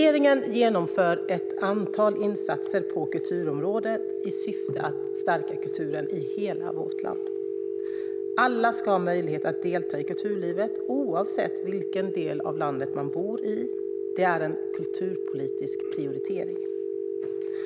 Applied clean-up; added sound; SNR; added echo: none; Telephone; 2 dB; none.